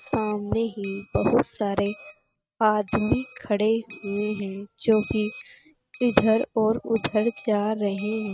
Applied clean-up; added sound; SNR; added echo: neural mask model RNNoise.